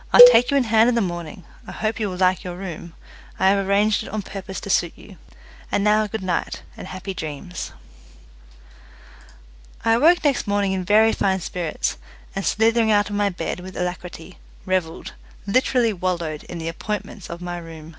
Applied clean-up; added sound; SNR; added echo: none; Cowbell; -4 dB; none.